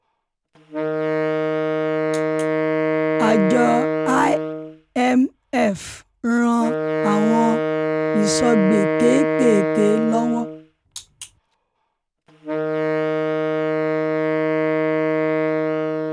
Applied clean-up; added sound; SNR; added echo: none; Wind instrument, woodwind instrument; -1 dB; none.